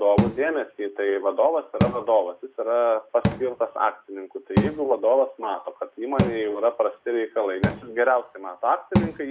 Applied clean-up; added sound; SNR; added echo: none; Cupboard open or close / Drawer open or close; 5 dB; none.